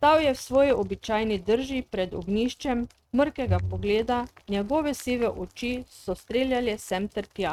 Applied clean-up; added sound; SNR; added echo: neural mask model RNNoise.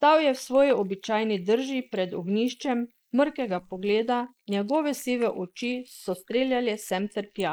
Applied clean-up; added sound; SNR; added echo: neural mask model Resemble Enhance denoiser.